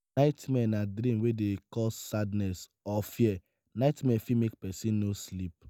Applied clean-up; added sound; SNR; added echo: none; none; none; none.